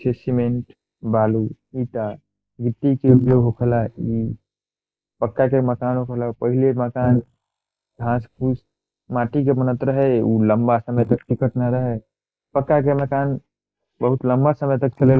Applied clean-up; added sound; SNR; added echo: neural mask model Resemble Enhance denoiser.